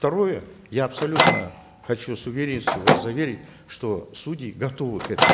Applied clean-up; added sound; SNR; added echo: none; Microwave oven; -2 dB; none.